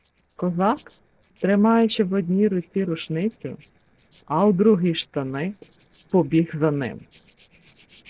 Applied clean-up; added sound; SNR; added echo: neural separator model SepFormer DNS4.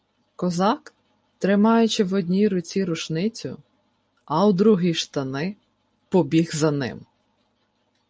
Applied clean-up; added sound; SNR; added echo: none; none; none; none.